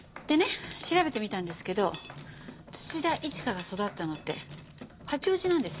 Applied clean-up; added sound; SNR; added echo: none; Mechanisms; 14 dB; none.